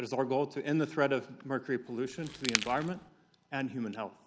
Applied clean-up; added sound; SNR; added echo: none; Crackle; 4 dB; none.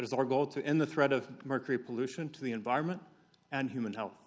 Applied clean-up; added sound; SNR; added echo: none; none; none; none.